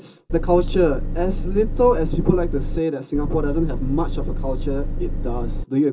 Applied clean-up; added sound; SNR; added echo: none; Engine; 1 dB; reverberation time 0.2 s.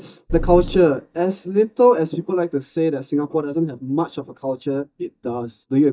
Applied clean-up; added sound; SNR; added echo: neural mask model DeepFilterNet 3.